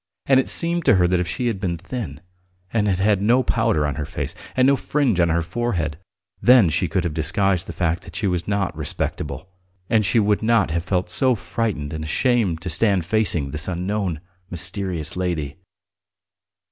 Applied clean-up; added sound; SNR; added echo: none; none; none; none.